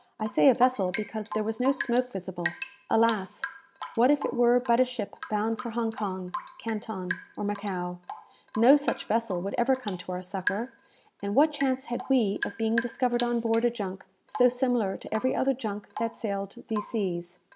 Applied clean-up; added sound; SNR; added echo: none; Drip / Rain; 13 dB; none.